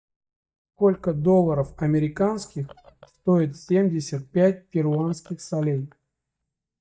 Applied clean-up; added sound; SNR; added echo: neural mask model DeepFilterNet 3.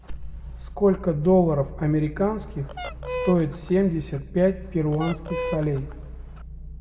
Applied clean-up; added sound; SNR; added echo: none; Fowl; 11 dB; reverberation time 0.9 s.